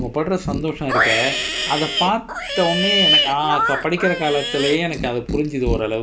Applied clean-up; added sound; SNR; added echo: none; Livestock, farm animals, working animals; 1 dB; none.